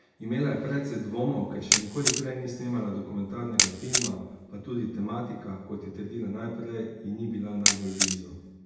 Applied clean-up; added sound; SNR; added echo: none; Camera; -3 dB; reverberation time 0.8 s.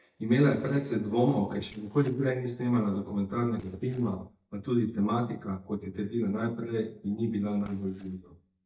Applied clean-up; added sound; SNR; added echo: neural mask model DeepFilterNet 3.